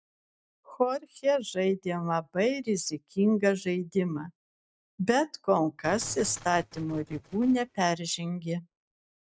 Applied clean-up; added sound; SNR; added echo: neural mask model RNNoise.